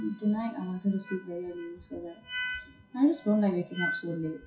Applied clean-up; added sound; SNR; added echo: classical method WPE with log-MMSE.